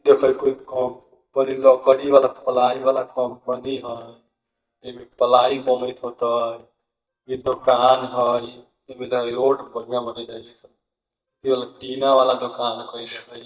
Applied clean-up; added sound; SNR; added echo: neural mask model DeepFilterNet 3.